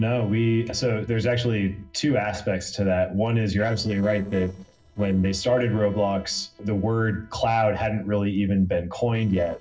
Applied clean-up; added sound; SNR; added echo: neural separator model SepFormer DNS4.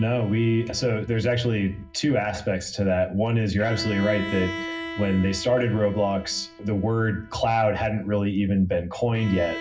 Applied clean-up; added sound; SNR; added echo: none; Bowed string instrument; 15 dB; reverberation time 0.4 s.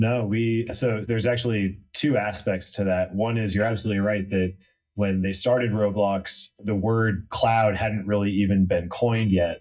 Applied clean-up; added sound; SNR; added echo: neural mask model DeepFilterNet 3.